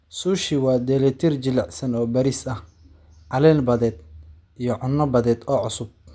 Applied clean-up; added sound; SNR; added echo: none; none; none; none.